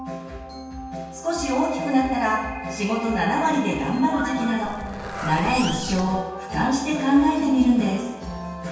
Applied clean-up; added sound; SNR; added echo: none; Zipper (clothing); 11 dB; reverberation time 1.2 s.